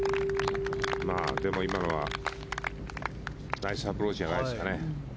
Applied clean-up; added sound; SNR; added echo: none; Keyboard (musical); 5 dB; none.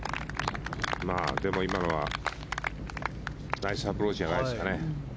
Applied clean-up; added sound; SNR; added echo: none; none; none; none.